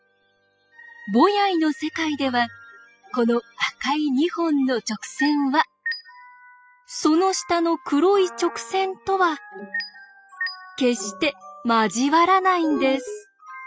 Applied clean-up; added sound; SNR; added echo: classical method spectral subtraction.